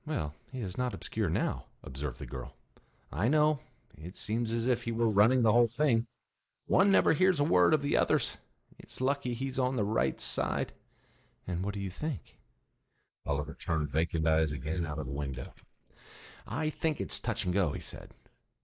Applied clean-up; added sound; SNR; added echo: neural mask model Resemble Enhance denoiser.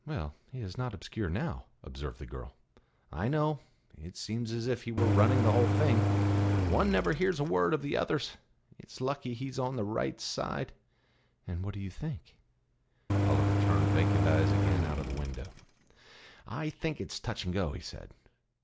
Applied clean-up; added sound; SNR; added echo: none; Engine; -5 dB; none.